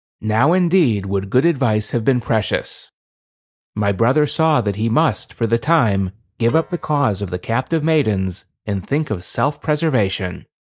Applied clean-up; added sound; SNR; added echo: neural mask model DeepFilterNet 3.